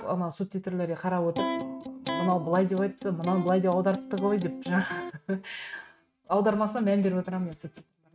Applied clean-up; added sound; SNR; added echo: neural mask model RNNoise.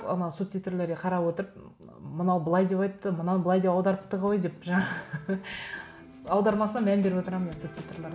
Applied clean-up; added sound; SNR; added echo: none; none; none; none.